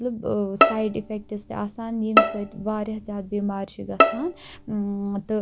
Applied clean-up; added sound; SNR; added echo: none; Bowed string instrument; -3 dB; none.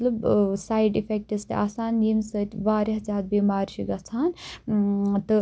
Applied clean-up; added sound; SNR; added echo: none; none; none; none.